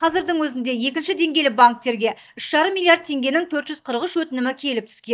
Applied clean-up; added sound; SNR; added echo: neural mask model DeepFilterNet 3.